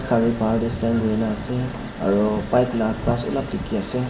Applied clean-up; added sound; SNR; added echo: none; Engine; 16 dB; reverberation time 1.8 s.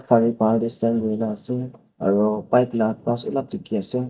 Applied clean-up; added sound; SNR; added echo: neural mask model DeepFilterNet 3.